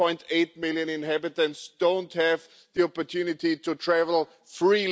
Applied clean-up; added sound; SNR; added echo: none; none; none; none.